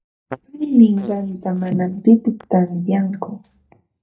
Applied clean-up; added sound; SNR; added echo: neural mask model DeepFilterNet 3.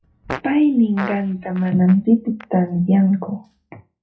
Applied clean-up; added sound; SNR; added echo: classical method WPE with log-MMSE.